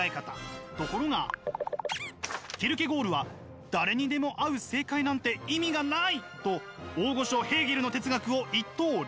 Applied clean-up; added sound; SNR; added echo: none; none; none; none.